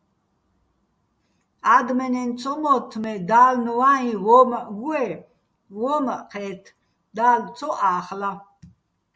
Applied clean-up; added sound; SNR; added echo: none; none; none; none.